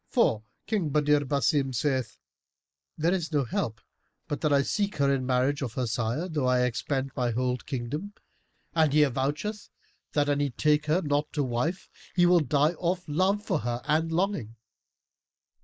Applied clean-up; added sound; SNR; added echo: neural mask model Resemble Enhance denoiser.